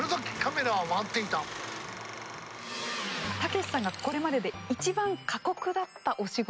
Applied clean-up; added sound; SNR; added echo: none; none; none; none.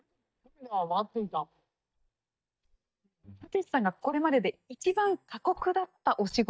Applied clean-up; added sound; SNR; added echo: neural mask model DeepFilterNet 3.